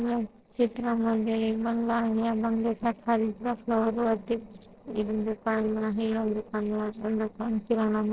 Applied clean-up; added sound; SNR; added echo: neural separator model SepFormer DNS4.